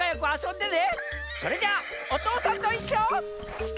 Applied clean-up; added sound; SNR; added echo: none; Livestock, farm animals, working animals; 10 dB; none.